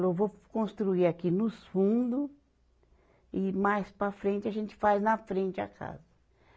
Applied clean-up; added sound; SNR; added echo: none; none; none; none.